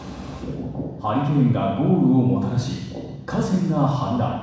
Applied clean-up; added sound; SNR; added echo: none; none; none; reverberation time 1.1 s.